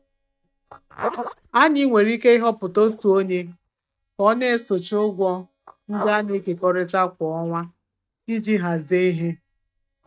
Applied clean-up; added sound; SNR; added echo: neural mask model DeepFilterNet 3.